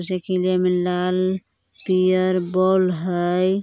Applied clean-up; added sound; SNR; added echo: none; none; none; none.